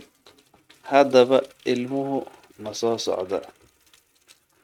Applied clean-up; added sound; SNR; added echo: neural mask model RNNoise.